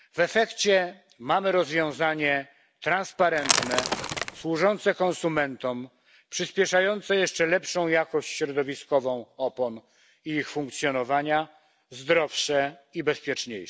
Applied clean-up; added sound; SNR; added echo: none; Crackle / Crushing / Wood; 1 dB; none.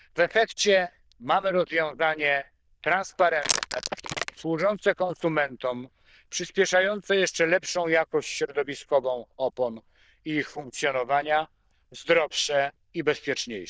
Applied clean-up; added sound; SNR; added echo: neural diffusion model UNIVERSE++.